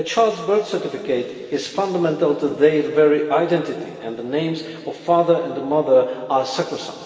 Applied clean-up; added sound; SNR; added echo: none; none; none; reverberation time 2.4 s.